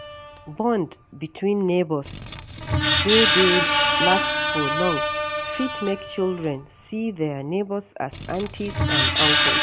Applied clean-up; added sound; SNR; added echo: none; Screech; -1 dB; none.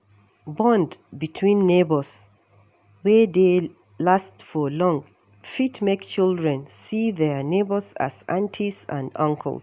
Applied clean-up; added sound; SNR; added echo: none; none; none; none.